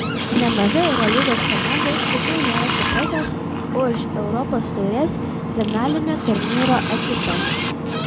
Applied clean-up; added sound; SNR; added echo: none; Water tap, faucet; -2 dB; none.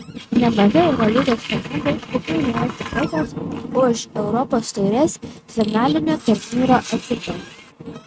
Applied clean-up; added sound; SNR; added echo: neural mask model RNNoise.